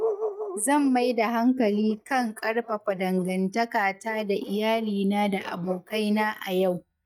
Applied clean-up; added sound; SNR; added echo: neural mask model DeepFilterNet 3.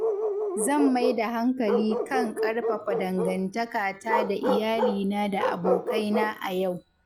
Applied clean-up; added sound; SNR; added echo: none; Bark; 2 dB; none.